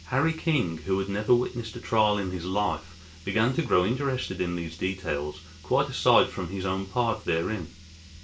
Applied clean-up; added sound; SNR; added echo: none; Car; 20 dB; reverberation time 0.3 s.